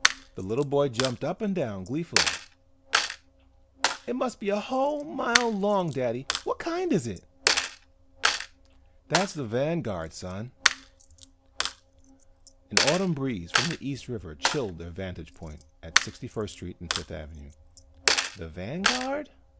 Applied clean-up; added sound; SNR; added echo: none; Coin (dropping); 0 dB; none.